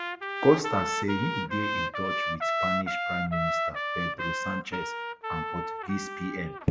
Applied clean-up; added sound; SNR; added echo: none; Trumpet; 1 dB; none.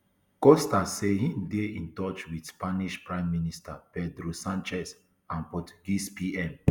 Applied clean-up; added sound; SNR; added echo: none; none; none; none.